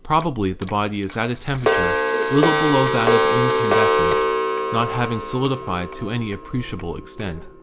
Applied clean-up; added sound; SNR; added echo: none; Clock; -1 dB; none.